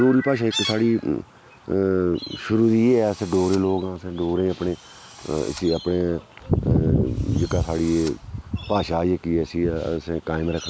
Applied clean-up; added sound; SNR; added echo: none; Drill + Chirp, tweet; 17 dB; none.